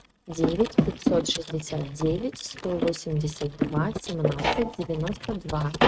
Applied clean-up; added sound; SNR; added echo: neural mask model RNNoise.